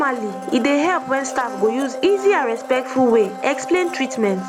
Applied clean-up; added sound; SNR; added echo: none; Domestic sounds, home sounds; 11 dB; none.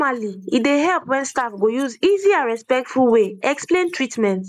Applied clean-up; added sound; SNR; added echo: neural mask model Resemble Enhance denoiser.